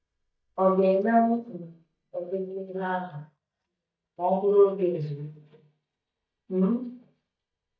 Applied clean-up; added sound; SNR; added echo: neural mask model DeepFilterNet 3.